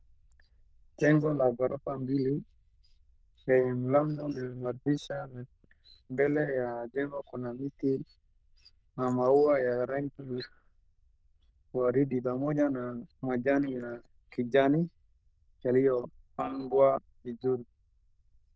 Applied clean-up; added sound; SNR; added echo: neural diffusion model UNIVERSE++.